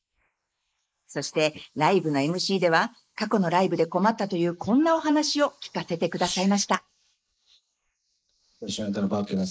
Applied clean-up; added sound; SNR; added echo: neural mask model Resemble Enhance denoiser.